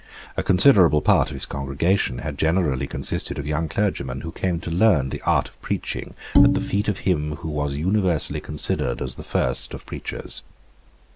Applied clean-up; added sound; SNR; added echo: none; Bowed string instrument; -1 dB; none.